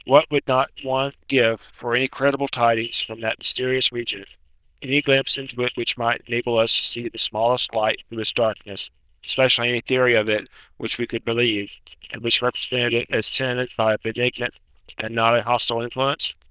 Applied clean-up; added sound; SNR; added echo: neural diffusion model UNIVERSE++.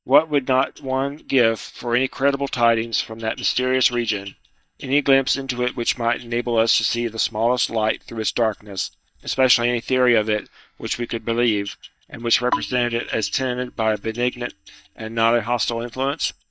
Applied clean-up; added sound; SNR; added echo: neural mask model DeepFilterNet 3.